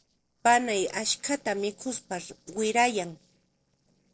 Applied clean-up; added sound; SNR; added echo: neural separator model SepFormer DNS4.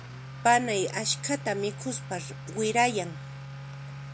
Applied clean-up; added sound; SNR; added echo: none; Accelerating, revving, vroom / Motor vehicle (road); 11 dB; none.